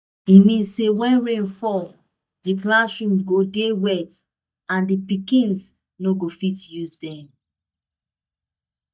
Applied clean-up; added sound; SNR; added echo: neural mask model DeepFilterNet 3.